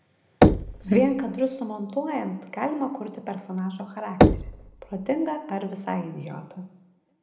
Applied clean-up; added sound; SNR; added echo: none; Knock / Wood; -2 dB; reverberation time 0.8 s.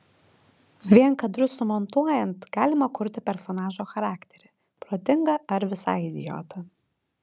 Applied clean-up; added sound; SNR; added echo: none; none; none; none.